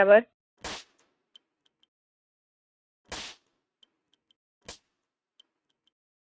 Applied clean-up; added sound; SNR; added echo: neural mask model RNNoise.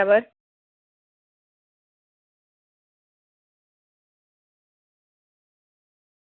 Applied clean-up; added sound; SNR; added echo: neural mask model Resemble Enhance denoiser.